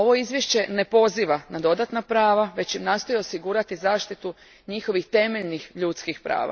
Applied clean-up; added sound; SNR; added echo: none; none; none; none.